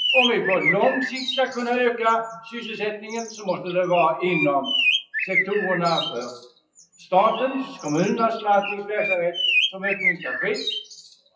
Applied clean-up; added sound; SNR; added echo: classical method WPE with log-MMSE.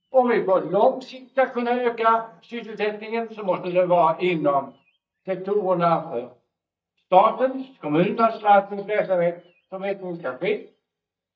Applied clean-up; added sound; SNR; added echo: neural mask model DeepFilterNet 3.